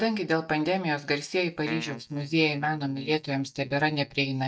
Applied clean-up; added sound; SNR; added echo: neural mask model DeepFilterNet 3.